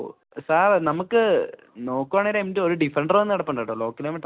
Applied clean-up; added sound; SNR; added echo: none; none; none; none.